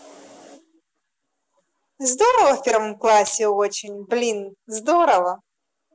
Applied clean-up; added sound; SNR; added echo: none; none; none; none.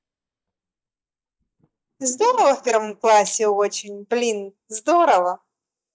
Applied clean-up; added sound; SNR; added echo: neural mask model DeepFilterNet 3.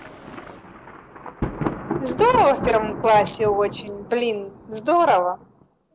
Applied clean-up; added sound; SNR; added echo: none; Thunder; 10 dB; none.